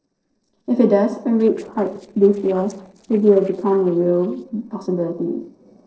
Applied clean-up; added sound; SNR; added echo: neural separator model SepFormer DNS4.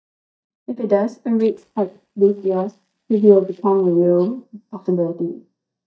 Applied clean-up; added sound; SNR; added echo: neural mask model DeepFilterNet 3.